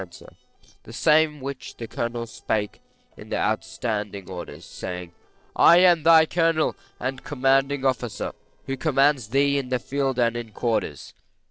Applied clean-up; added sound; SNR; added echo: neural separator model SepFormer DNS4.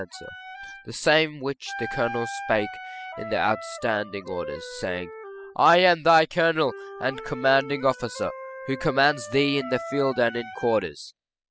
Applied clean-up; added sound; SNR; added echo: classical method spectral subtraction.